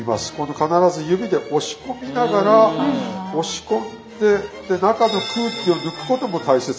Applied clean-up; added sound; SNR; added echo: none; none; none; none.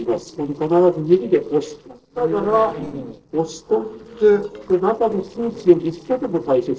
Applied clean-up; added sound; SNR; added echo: neural separator model SepFormer DNS4.